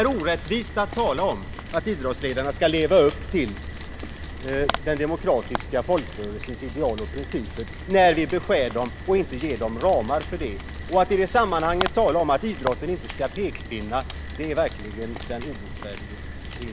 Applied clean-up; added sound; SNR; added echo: none; Rain; 9 dB; none.